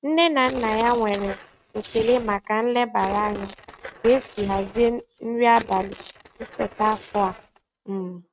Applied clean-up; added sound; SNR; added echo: neural mask model RNNoise.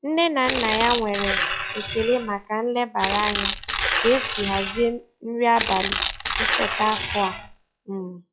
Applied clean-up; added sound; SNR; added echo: classical method log-MMSE.